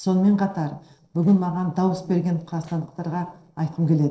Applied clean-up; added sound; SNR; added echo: neural separator model SepFormer DNS4.